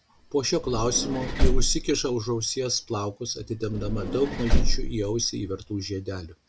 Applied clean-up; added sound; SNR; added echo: none; Vehicle; -2 dB; none.